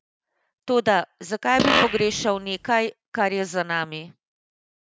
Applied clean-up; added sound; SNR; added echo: none; Fart; -1 dB; none.